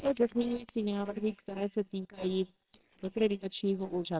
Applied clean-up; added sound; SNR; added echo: neural separator model SepFormer WHAMR!.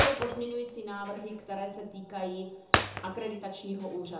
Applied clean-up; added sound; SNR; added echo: none; Shatter; -1 dB; reverberation time 0.5 s.